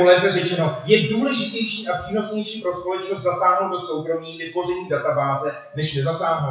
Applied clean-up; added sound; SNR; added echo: classical method WPE with log-MMSE.